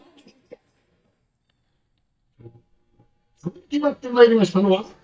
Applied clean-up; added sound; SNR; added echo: neural mask model DeepFilterNet 3.